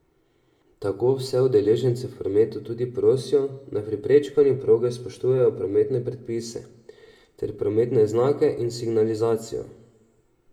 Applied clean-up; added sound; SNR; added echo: none; none; none; reverberation time 0.7 s.